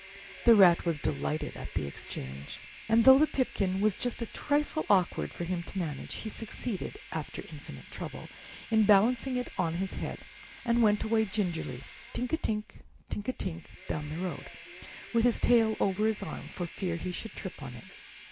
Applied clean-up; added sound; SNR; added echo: none; Train; 19 dB; none.